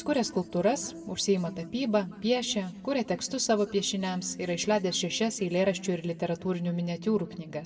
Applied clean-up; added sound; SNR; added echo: none; none; none; reverberation time 1.0 s.